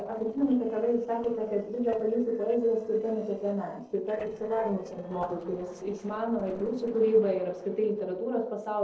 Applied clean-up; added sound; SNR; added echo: neural separator model SepFormer DNS4.